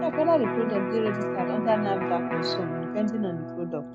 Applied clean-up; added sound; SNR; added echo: none; Electric guitar; 2 dB; none.